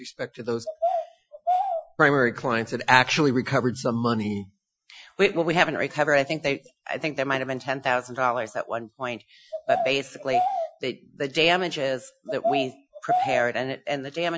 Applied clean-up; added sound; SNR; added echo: classical method Wiener filter.